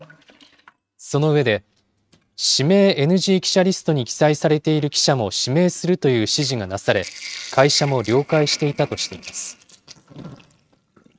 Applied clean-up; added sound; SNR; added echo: neural mask model RNNoise.